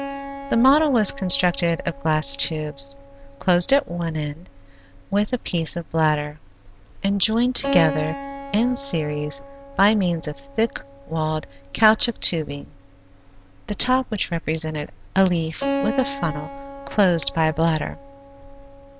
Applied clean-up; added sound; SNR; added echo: none; Keyboard (musical); 12 dB; none.